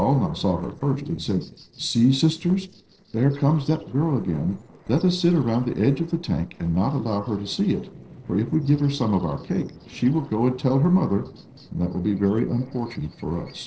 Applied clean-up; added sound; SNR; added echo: neural separator model SepFormer DNS4.